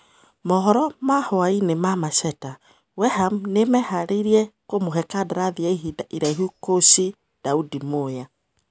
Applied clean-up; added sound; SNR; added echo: none; Hi-hat; 16 dB; none.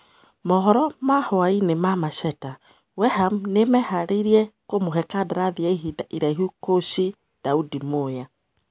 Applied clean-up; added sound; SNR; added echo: none; none; none; none.